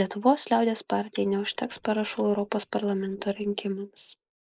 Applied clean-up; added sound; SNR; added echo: neural mask model Resemble Enhance denoiser.